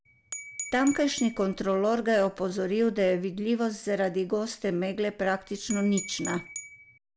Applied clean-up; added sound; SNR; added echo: none; Glass / Bell; 12 dB; none.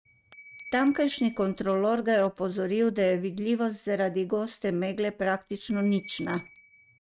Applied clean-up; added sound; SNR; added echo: neural mask model RNNoise.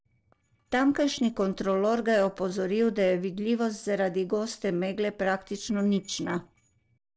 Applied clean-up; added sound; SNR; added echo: neural separator model SepFormer DNS4.